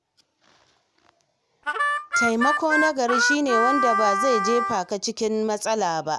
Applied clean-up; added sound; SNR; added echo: none; Harmonica; -2 dB; none.